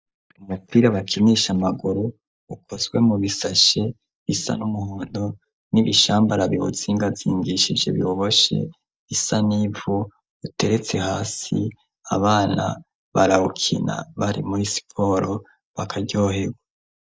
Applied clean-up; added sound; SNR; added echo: neural mask model DeepFilterNet 3.